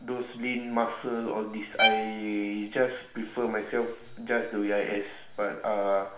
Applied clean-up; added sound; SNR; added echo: none; Bowed string instrument; 2 dB; reverberation time 0.6 s.